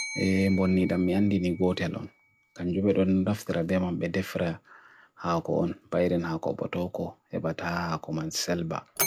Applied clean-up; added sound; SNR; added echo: none; Bell; 14 dB; none.